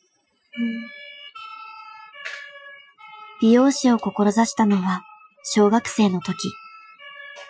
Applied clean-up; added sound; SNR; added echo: classical method Wiener filter.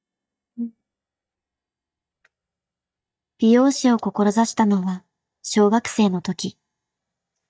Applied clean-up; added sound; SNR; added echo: neural mask model DeepFilterNet 3.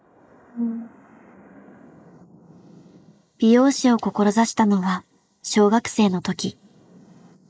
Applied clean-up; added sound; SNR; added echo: neural mask model Resemble Enhance denoiser.